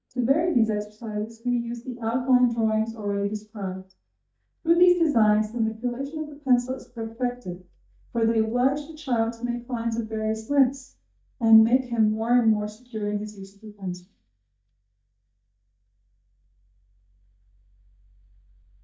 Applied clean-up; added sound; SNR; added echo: neural mask model DeepFilterNet 3.